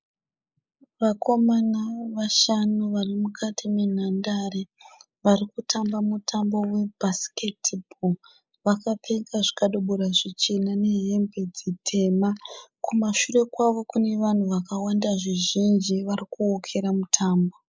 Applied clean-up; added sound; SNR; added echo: neural mask model Resemble Enhance denoiser.